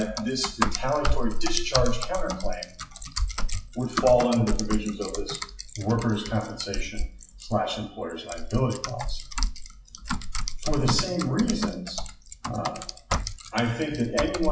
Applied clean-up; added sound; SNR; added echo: classical method WPE with log-MMSE.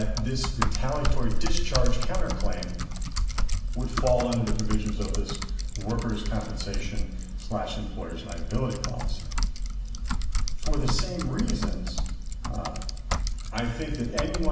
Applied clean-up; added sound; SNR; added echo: none; Typing; -3 dB; reverberation time 0.7 s.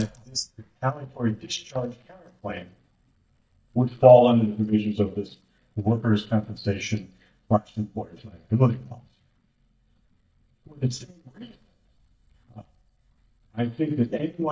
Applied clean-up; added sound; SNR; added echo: neural mask model DeepFilterNet 3.